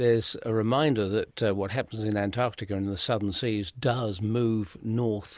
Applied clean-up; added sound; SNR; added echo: none; none; none; none.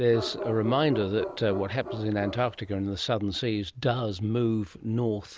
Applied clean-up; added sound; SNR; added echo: none; Bark; 10 dB; none.